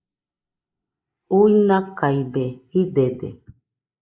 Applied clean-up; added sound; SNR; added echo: neural mask model Resemble Enhance denoiser.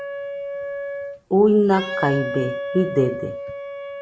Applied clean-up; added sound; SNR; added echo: none; Wind instrument, woodwind instrument; 7 dB; none.